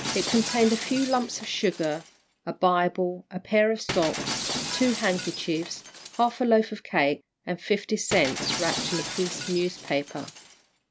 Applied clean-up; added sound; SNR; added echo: none; Shatter; 9 dB; none.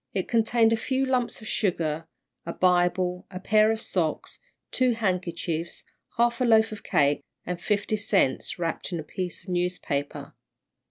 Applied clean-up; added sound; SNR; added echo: none; none; none; none.